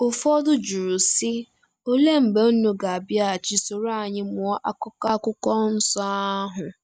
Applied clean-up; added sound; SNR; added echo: none; none; none; none.